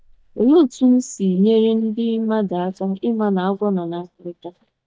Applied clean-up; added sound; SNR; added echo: neural mask model DeepFilterNet 3.